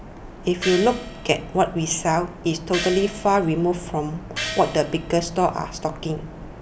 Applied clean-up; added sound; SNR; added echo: none; Gong; 12 dB; none.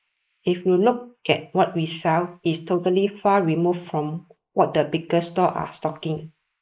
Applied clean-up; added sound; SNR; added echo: neural mask model Resemble Enhance denoiser.